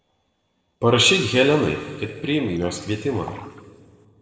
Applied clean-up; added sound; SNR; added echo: neural separator model SepFormer DNS4.